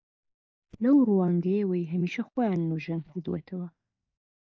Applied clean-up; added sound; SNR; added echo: neural mask model DeepFilterNet 3.